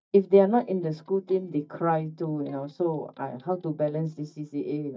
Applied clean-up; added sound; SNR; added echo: neural mask model DeepFilterNet 3.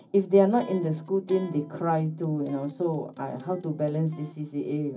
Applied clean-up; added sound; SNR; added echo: none; Electric guitar; 20 dB; reverberation time 0.4 s.